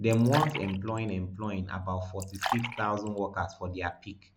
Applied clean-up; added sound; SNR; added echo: none; Fill (with liquid); 8 dB; none.